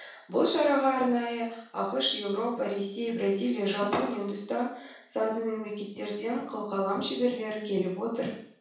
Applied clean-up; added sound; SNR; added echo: none; none; none; reverberation time 0.7 s.